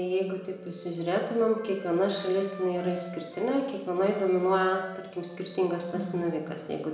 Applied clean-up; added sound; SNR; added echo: none; Wind instrument, woodwind instrument; 19 dB; reverberation time 0.9 s.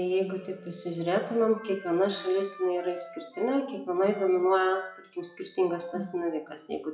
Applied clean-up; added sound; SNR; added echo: classical method WPE with log-MMSE.